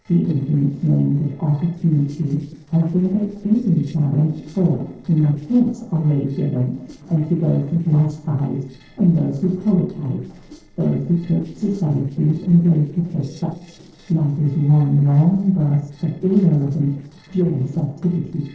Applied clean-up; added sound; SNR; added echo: neural separator model SepFormer DNS4.